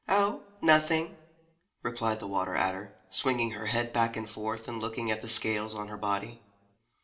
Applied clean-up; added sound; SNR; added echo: none; none; none; reverberation time 0.5 s.